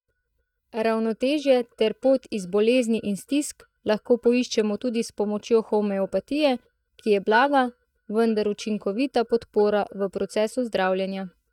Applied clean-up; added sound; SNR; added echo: neural mask model DeepFilterNet 3.